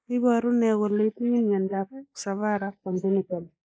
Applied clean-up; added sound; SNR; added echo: neural mask model Resemble Enhance denoiser.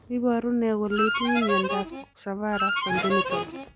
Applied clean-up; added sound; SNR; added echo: none; Harmonica; 0 dB; none.